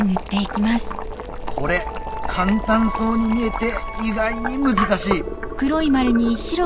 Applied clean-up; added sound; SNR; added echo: none; Boiling; 6 dB; none.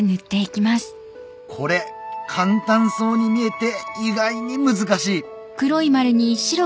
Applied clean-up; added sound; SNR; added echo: none; none; none; none.